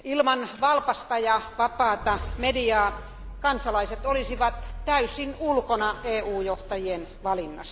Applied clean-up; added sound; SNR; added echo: none; Rattle / Engine starting / Car; 13 dB; none.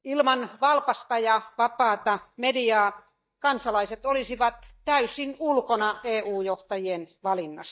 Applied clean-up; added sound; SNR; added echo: neural mask model DeepFilterNet 3.